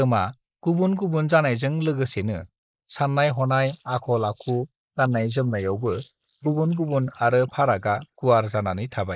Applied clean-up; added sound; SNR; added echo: neural mask model Resemble Enhance denoiser.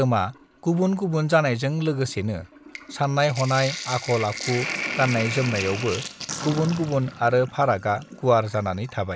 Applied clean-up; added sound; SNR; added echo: none; Sink (filling or washing); 11 dB; none.